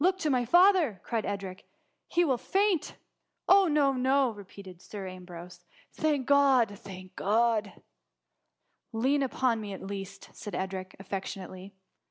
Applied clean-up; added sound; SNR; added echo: none; none; none; none.